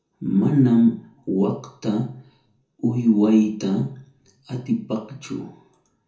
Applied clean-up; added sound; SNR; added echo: none; none; none; reverberation time 0.6 s.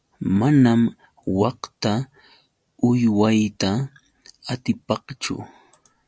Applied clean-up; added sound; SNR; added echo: none; none; none; none.